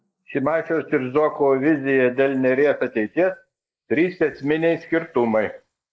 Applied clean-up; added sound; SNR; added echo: neural mask model Resemble Enhance denoiser.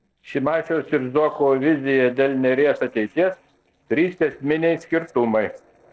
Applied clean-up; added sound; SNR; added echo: neural separator model SepFormer DNS4.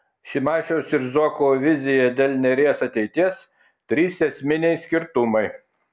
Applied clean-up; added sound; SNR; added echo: none; none; none; none.